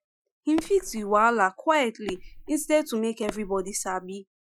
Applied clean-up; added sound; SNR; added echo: classical method Wiener filter.